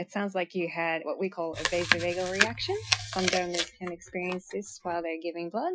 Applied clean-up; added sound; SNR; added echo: classical method Wiener filter.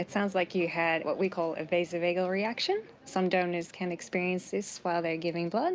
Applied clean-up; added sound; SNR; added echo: none; none; none; none.